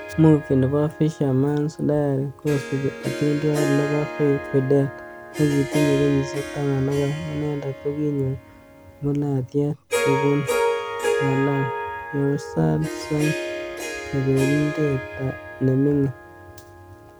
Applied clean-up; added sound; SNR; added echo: none; Harp; 7 dB; none.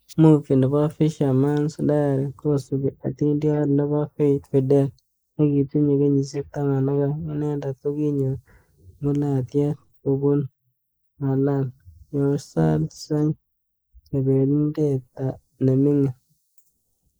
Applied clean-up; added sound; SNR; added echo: neural mask model Resemble Enhance denoiser.